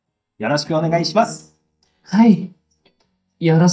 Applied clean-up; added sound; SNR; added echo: neural mask model DeepFilterNet 3.